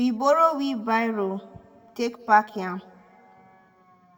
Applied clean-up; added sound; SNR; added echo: none; none; none; reverberation time 1.4 s.